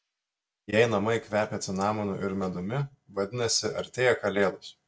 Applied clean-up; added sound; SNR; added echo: none; none; none; none.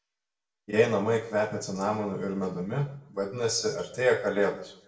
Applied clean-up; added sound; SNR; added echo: none; none; none; reverberation time 0.6 s.